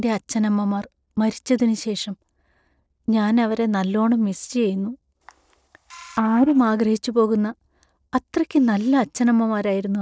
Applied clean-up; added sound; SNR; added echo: neural separator model SepFormer DNS4.